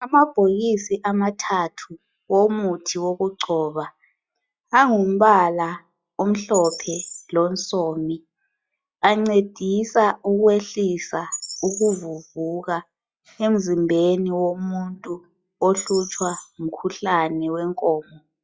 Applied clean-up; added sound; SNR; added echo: classical method log-MMSE.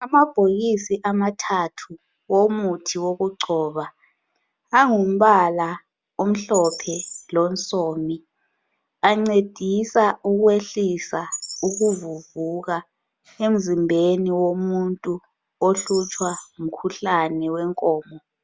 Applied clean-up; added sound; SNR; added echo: none; Bird; 14 dB; none.